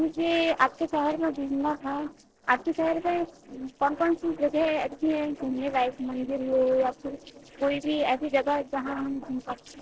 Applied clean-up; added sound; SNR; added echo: neural separator model SepFormer DNS4.